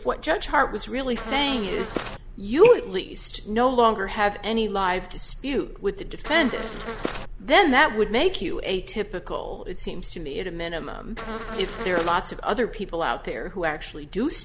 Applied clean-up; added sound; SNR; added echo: none; Buzz; 8 dB; none.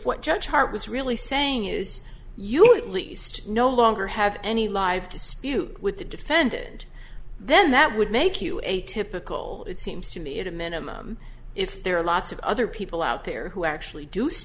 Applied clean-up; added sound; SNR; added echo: none; none; none; none.